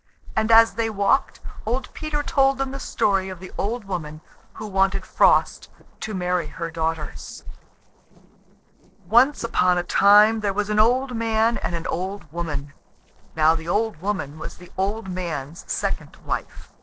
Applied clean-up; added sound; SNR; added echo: neural separator model SepFormer DNS4.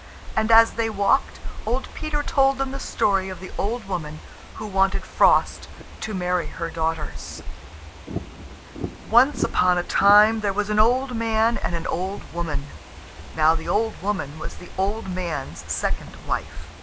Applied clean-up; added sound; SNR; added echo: none; Fireworks / Ocean; 15 dB; none.